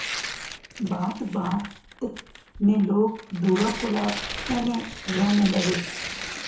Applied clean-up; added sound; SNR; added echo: none; Tearing; 9 dB; reverberation time 0.6 s.